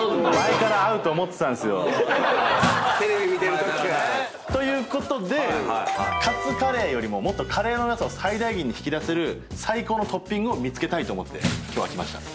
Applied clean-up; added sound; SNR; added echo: none; Bathtub (filling or washing) / Splash, splatter; 15 dB; none.